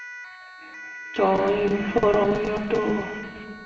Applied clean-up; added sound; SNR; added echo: none; Siren; 16 dB; reverberation time 1.9 s.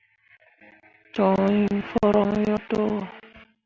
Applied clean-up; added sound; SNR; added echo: none; none; none; none.